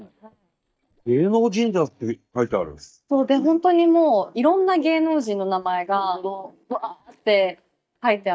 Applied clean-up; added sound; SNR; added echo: neural mask model DeepFilterNet 3.